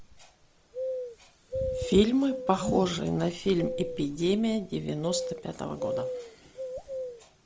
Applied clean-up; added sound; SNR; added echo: none; Bird vocalization, bird call, bird song; 7 dB; none.